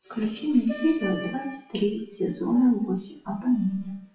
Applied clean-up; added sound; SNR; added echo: classical method WPE with log-MMSE.